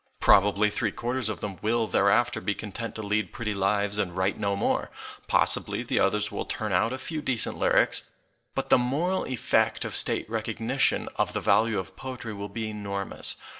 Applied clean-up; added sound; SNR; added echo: none; none; none; reverberation time 0.4 s.